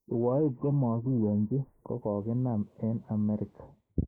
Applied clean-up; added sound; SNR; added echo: neural mask model Resemble Enhance denoiser.